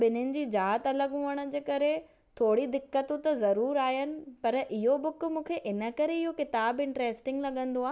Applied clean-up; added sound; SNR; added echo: none; none; none; none.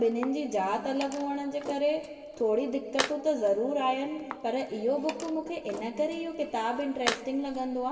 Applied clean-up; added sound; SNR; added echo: none; Tools; 11 dB; reverberation time 2.8 s.